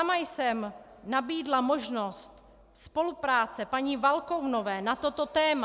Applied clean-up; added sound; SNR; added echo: none; none; none; none.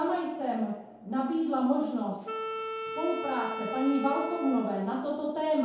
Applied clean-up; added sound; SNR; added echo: none; Wind instrument, woodwind instrument; 7 dB; reverberation time 0.8 s.